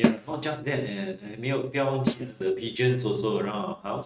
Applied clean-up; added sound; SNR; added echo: neural mask model RNNoise.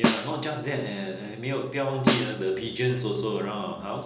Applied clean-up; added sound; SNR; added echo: none; Snare drum; 1 dB; none.